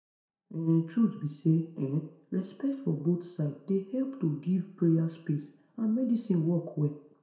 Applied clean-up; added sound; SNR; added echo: none; none; none; reverberation time 0.5 s.